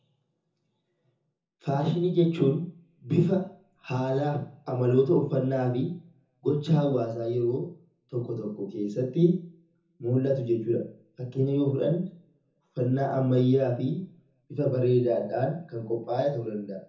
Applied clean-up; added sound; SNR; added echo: none; none; none; reverberation time 0.5 s.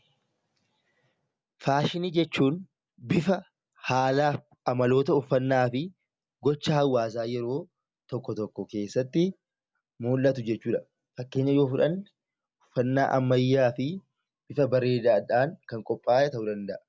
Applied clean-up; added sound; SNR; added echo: none; none; none; none.